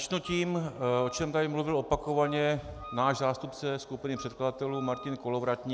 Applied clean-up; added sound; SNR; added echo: none; Wind instrument, woodwind instrument; 17 dB; none.